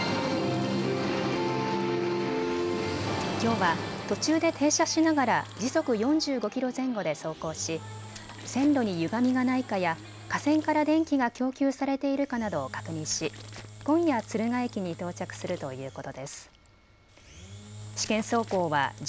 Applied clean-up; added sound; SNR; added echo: none; Engine / Drill; 18 dB; none.